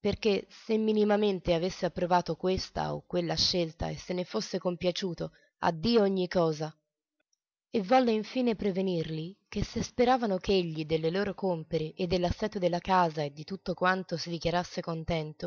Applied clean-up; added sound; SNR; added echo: none; none; none; none.